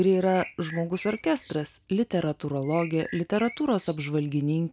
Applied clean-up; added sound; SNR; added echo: none; Bird; 18 dB; none.